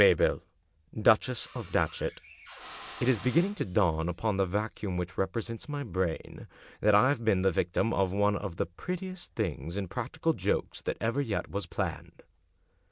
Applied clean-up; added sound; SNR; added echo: none; Drill; 17 dB; none.